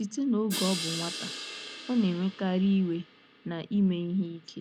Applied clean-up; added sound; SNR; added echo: none; Crash cymbal; 11 dB; none.